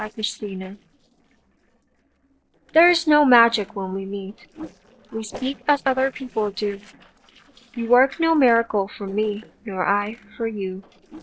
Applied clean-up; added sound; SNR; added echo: neural separator model SepFormer DNS4.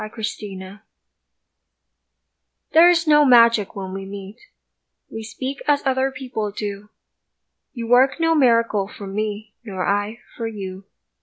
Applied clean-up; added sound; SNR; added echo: none; none; none; none.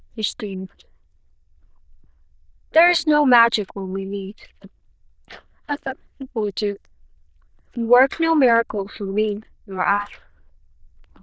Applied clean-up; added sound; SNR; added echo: neural diffusion model UNIVERSE++.